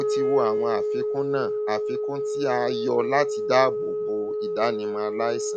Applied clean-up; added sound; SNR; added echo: none; Wind instrument, woodwind instrument; -1 dB; none.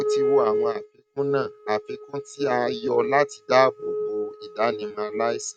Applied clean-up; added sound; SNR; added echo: neural mask model RNNoise.